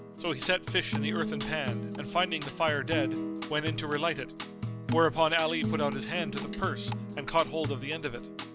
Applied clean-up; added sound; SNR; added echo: none; Acoustic guitar; 3 dB; none.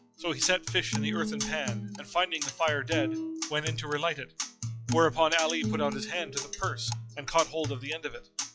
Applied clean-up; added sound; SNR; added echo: classical method log-MMSE.